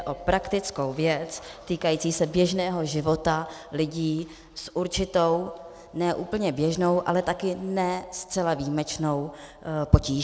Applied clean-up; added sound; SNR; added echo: none; none; none; none.